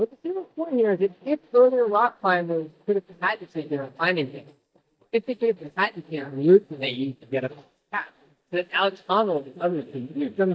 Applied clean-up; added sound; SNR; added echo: neural mask model DeepFilterNet 3.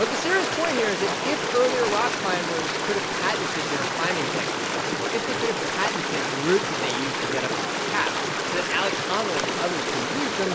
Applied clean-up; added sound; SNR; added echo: none; Stream; -2 dB; none.